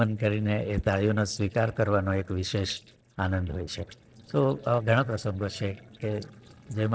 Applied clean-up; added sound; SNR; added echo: neural separator model SepFormer DNS4.